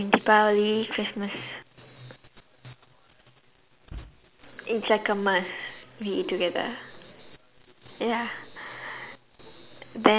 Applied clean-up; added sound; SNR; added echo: none; Bass drum; 17 dB; none.